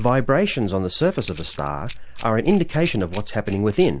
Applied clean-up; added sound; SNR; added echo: neural mask model Resemble Enhance denoiser.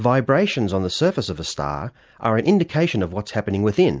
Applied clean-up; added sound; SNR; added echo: none; none; none; none.